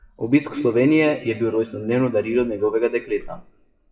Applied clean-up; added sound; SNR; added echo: classical method WPE with log-MMSE.